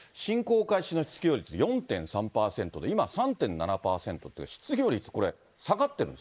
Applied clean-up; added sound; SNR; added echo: neural mask model Resemble Enhance denoiser.